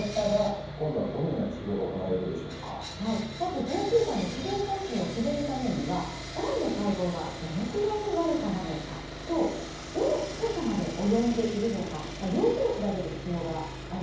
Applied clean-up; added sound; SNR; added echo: none; Sawing; 9 dB; reverberation time 0.9 s.